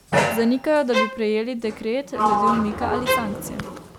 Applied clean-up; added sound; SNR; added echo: none; Bowed string instrument + Sliding door; 0 dB; none.